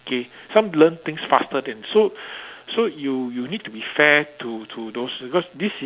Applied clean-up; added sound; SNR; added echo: none; none; none; none.